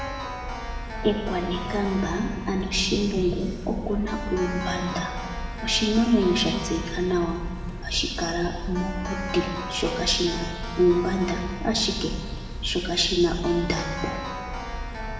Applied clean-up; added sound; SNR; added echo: none; Keyboard (musical); 6 dB; reverberation time 1.7 s.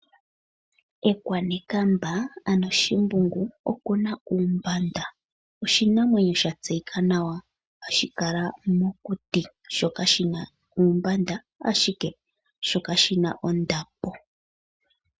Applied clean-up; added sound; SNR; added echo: none; none; none; none.